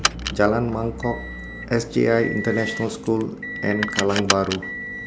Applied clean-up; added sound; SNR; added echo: none; Car + Motor vehicle (road) / Engine; 6 dB; none.